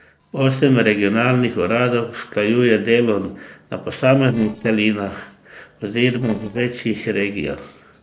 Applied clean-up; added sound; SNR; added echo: neural separator model SepFormer DNS4.